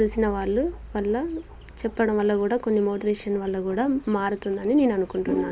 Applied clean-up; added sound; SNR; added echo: none; none; none; none.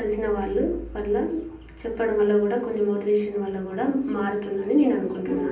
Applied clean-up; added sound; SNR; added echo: none; none; none; reverberation time 0.6 s.